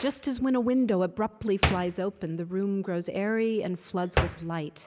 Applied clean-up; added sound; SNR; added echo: none; Hands; 7 dB; none.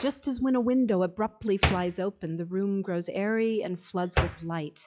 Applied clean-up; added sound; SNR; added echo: classical method log-MMSE.